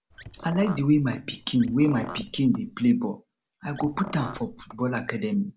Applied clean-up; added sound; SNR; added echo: none; Car; 16 dB; none.